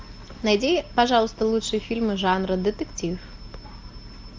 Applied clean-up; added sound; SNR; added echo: none; none; none; none.